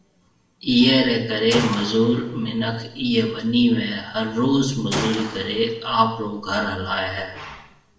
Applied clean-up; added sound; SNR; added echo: none; Gunshot, gunfire; 12 dB; reverberation time 0.8 s.